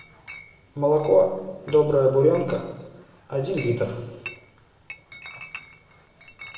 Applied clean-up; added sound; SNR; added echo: none; Chatter / Chink, clink; 20 dB; reverberation time 1.1 s.